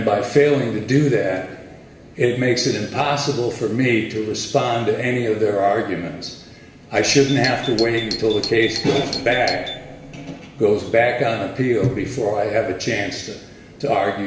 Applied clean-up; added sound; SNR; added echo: none; Doorbell; 10 dB; reverberation time 1.3 s.